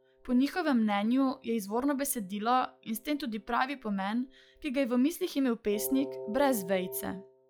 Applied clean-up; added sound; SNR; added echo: classical method log-MMSE.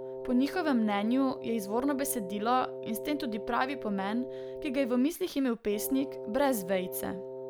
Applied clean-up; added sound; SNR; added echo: none; Wind instrument, woodwind instrument; 9 dB; none.